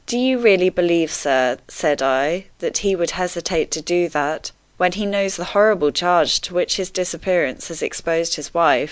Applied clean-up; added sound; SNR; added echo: none; none; none; none.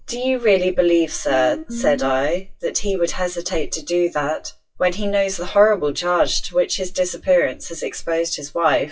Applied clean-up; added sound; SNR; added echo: classical method WPE with log-MMSE.